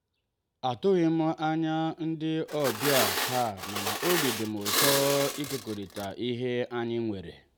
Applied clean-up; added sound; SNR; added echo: none; Glass; 1 dB; none.